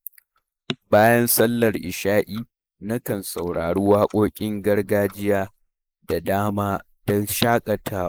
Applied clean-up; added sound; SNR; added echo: neural mask model Resemble Enhance denoiser.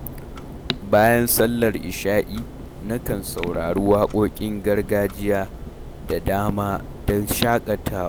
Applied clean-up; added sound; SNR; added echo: none; Clock; 11 dB; none.